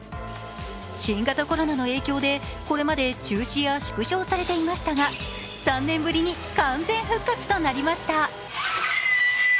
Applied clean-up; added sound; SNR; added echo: none; none; none; none.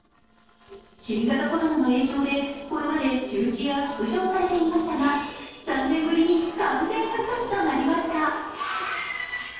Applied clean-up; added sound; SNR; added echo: neural separator model SepFormer DNS4.